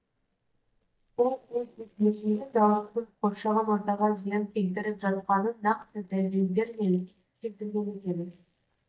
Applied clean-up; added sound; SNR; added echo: neural mask model DeepFilterNet 3.